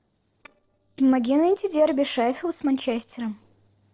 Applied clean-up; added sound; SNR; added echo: neural separator model SepFormer DNS4.